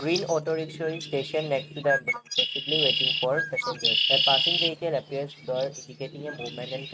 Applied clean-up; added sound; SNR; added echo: neural mask model RNNoise.